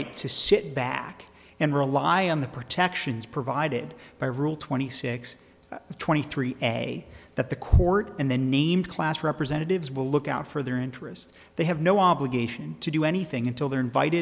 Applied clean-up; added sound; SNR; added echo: none; none; none; none.